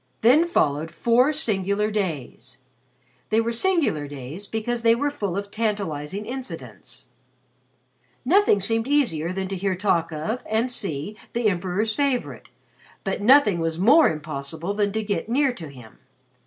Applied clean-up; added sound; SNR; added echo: none; none; none; none.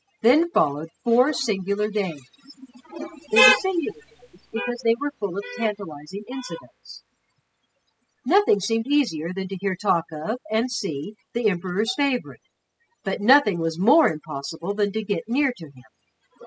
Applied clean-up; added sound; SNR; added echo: classical method spectral subtraction.